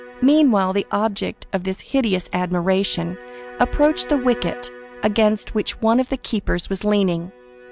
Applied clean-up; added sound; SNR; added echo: none; Bowed string instrument; 19 dB; none.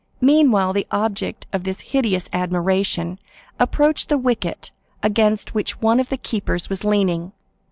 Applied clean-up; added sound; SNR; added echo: none; none; none; none.